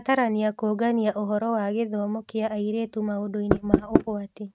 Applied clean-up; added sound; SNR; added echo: neural mask model RNNoise.